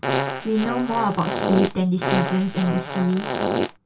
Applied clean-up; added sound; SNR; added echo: none; Fart; 2 dB; reverberation time 0.1 s.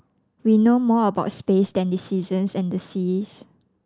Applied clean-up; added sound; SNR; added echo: none; none; none; none.